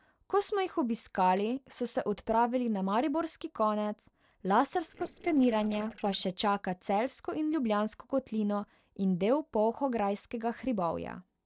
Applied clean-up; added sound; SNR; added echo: neural separator model SepFormer DNS4.